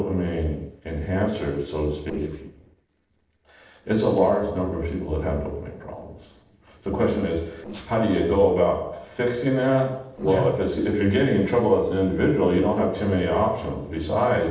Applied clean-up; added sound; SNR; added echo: neural separator model SepFormer DNS4.